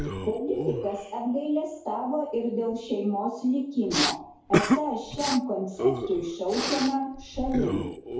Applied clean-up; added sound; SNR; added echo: none; Respiratory sounds; 3 dB; reverberation time 2.3 s.